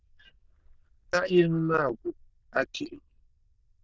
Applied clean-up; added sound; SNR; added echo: neural diffusion model UNIVERSE++.